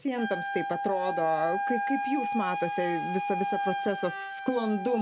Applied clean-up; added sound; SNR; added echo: none; Wind instrument, woodwind instrument; 2 dB; none.